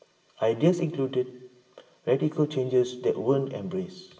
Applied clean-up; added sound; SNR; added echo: none; none; none; reverberation time 0.7 s.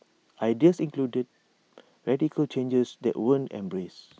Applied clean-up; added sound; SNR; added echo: none; none; none; none.